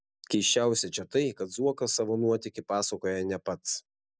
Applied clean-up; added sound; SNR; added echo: none; none; none; none.